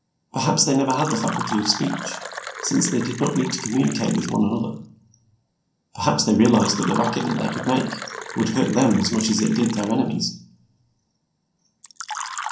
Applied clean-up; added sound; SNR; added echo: none; Fill (with liquid); 11 dB; reverberation time 0.6 s.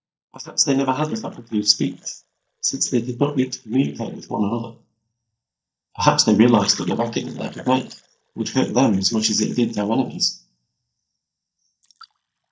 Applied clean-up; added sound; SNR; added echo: neural mask model DeepFilterNet 3.